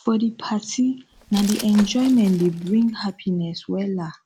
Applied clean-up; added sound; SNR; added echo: none; Glass; 17 dB; none.